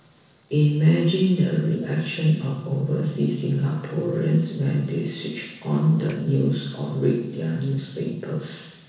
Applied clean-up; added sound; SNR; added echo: neural separator model SepFormer DNS4.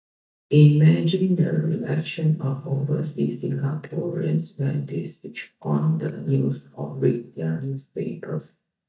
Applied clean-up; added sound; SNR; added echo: neural mask model DeepFilterNet 3.